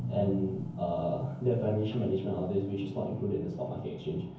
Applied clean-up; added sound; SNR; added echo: none; Drum; 12 dB; reverberation time 0.9 s.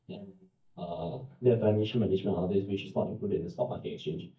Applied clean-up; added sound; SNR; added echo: neural mask model DeepFilterNet 3.